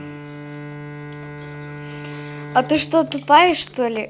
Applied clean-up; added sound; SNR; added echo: none; Bowed string instrument; 13 dB; none.